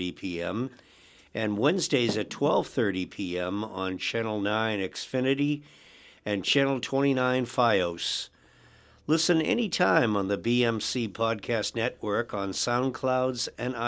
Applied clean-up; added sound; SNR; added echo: none; none; none; none.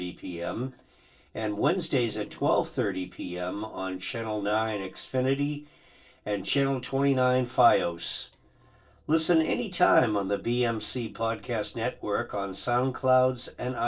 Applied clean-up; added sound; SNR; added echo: neural separator model SepFormer DNS4.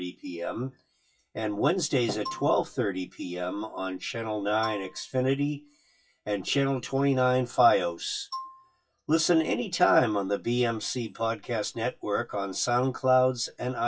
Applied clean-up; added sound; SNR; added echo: classical method WPE with log-MMSE.